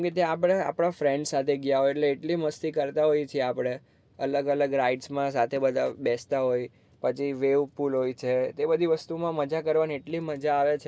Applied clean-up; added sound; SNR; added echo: none; none; none; none.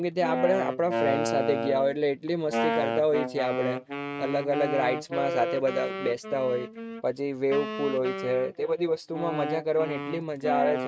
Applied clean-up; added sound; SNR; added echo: neural mask model RNNoise.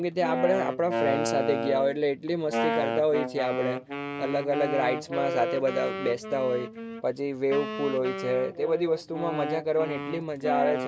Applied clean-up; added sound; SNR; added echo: none; Wind instrument, woodwind instrument; 4 dB; none.